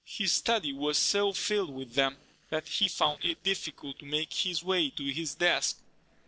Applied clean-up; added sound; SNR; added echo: neural separator model SepFormer DNS4.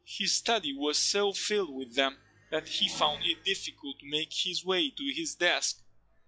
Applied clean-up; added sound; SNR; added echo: classical method log-MMSE.